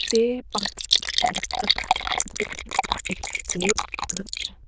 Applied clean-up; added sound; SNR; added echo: neural diffusion model UNIVERSE++.